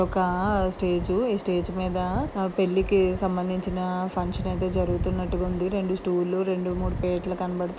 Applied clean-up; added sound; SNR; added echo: none; none; none; none.